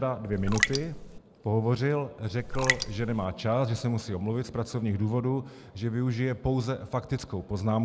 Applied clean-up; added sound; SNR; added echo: none; Raindrop; 2 dB; none.